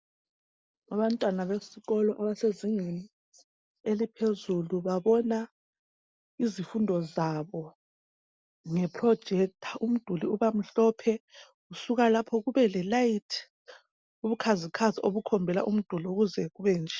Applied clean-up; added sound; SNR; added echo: none; none; none; none.